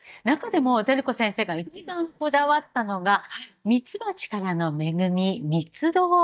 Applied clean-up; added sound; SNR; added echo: neural mask model DeepFilterNet 3.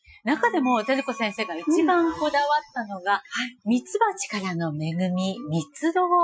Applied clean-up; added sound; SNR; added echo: classical method Wiener filter.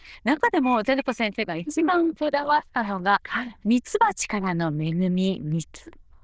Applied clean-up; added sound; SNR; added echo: neural diffusion model UNIVERSE++.